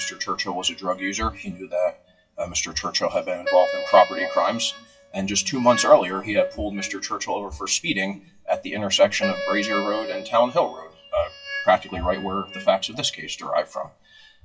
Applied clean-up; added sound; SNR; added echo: classical method WPE with log-MMSE.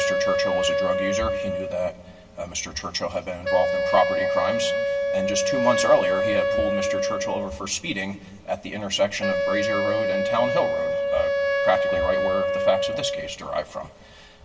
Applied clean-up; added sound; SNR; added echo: none; Wind instrument, woodwind instrument; -2 dB; reverberation time 3.0 s.